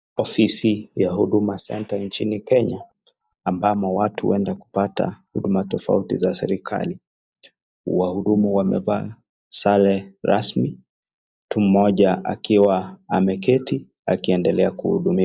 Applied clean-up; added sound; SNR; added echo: neural mask model DeepFilterNet 3.